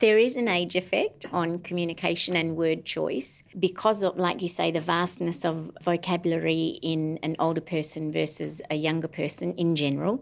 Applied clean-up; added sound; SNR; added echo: none; none; none; none.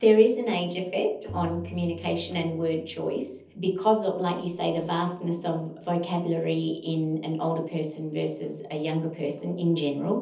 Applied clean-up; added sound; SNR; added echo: none; Tabla; 18 dB; reverberation time 0.7 s.